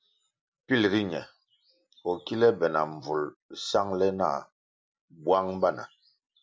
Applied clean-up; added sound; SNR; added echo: none; none; none; none.